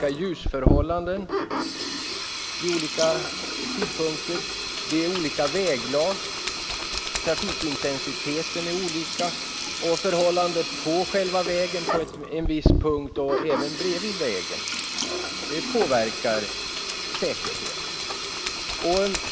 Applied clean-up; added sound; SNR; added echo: none; Sink (filling or washing); 1 dB; none.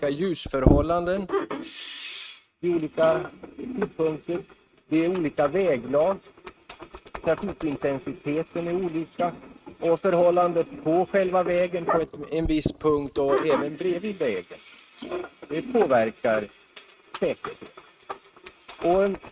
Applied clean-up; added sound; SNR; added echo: neural mask model RNNoise.